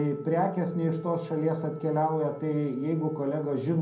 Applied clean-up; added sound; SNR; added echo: none; Wind instrument, woodwind instrument; 16 dB; reverberation time 0.5 s.